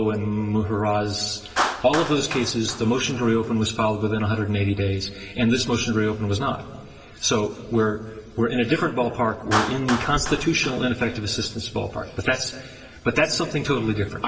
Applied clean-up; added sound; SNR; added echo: none; Clapping; 12 dB; reverberation time 1.8 s.